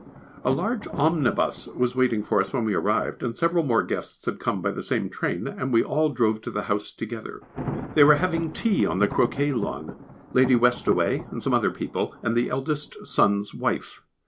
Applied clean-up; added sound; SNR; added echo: none; Thunder; 15 dB; none.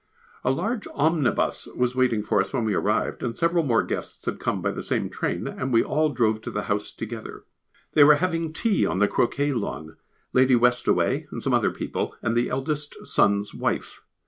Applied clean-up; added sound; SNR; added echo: none; none; none; none.